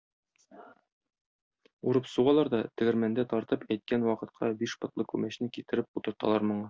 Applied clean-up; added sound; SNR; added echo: none; none; none; none.